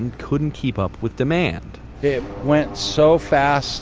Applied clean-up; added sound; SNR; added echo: none; Mechanisms; 19 dB; none.